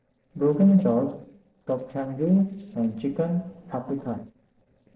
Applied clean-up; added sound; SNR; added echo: neural separator model SepFormer DNS4.